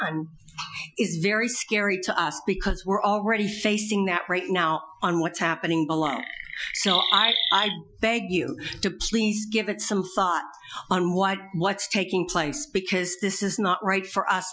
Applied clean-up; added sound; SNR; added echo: classical method Wiener filter.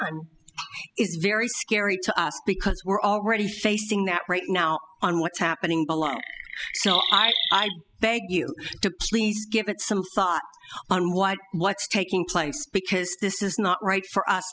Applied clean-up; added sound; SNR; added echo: classical method spectral subtraction.